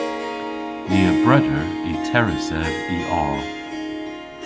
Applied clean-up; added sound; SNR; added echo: none; Harp; 0 dB; none.